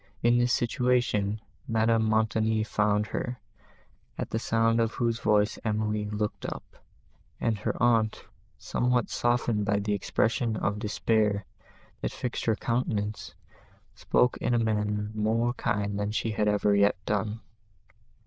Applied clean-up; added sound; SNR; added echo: neural diffusion model UNIVERSE++.